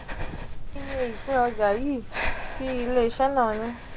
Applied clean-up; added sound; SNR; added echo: none; Breathing; 5 dB; none.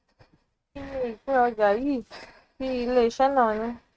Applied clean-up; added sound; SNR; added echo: neural mask model RNNoise.